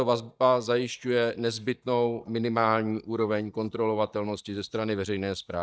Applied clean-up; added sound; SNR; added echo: neural mask model DeepFilterNet 3.